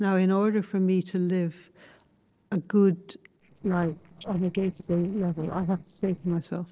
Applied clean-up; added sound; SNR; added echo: neural separator model SepFormer DNS4.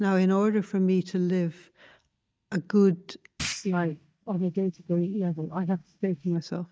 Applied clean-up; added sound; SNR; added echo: neural mask model DeepFilterNet 3.